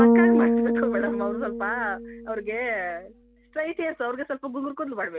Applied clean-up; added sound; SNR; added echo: none; Bass guitar; -5 dB; none.